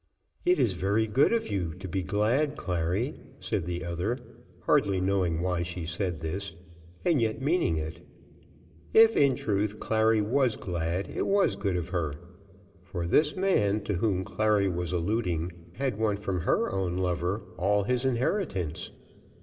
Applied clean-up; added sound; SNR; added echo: none; none; none; reverberation time 2.7 s.